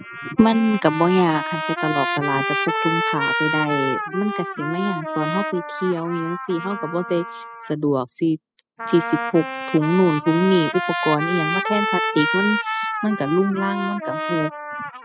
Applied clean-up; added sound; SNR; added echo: classical method spectral subtraction.